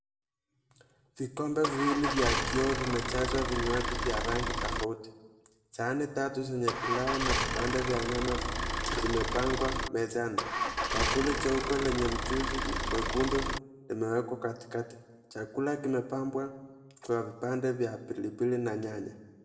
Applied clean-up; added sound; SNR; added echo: none; Idling / Engine starting / Motor vehicle (road); -1 dB; reverberation time 1.0 s.